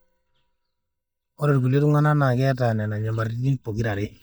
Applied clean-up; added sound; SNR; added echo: neural mask model DeepFilterNet 3.